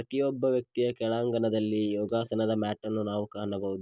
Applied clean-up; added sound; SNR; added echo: none; none; none; none.